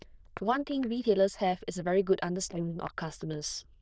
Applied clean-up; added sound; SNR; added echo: neural diffusion model UNIVERSE++.